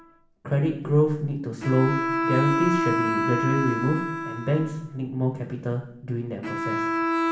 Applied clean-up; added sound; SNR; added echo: none; Bowed string instrument; 2 dB; reverberation time 0.6 s.